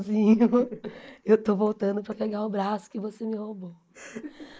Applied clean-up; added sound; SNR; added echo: neural mask model Resemble Enhance denoiser.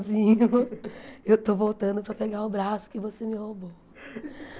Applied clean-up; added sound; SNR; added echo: none; none; none; none.